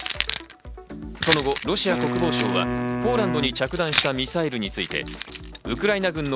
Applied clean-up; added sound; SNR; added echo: none; Wind instrument, woodwind instrument + Keys jangling; 3 dB; none.